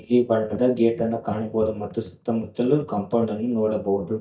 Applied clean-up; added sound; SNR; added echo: neural mask model DeepFilterNet 3.